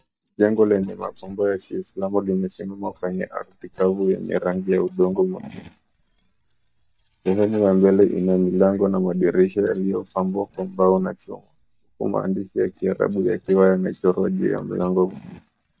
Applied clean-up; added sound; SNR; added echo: neural mask model DeepFilterNet 3.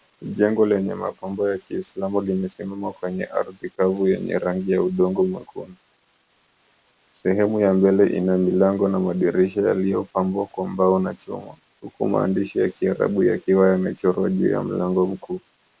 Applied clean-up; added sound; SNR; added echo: none; none; none; none.